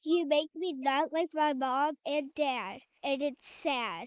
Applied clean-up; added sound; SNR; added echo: neural mask model Resemble Enhance denoiser.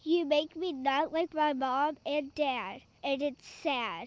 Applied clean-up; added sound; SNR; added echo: none; none; none; none.